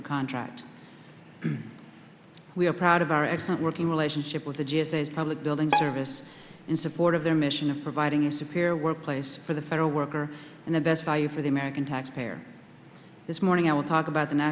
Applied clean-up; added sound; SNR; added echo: none; Bowed string instrument; 5 dB; none.